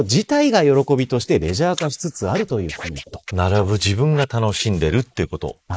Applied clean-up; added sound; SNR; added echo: neural mask model Resemble Enhance denoiser.